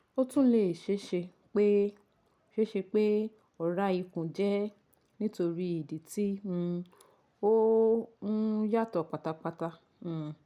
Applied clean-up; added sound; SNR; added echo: none; none; none; none.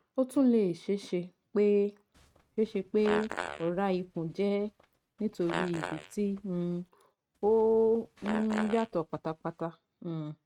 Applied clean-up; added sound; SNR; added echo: neural mask model RNNoise.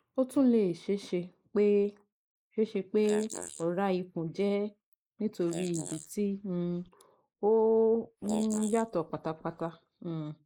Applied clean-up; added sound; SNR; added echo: neural mask model Resemble Enhance denoiser.